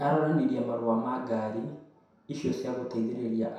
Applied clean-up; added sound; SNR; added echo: none; none; none; reverberation time 0.7 s.